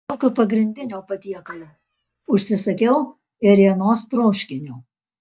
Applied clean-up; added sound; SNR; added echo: neural mask model DeepFilterNet 3.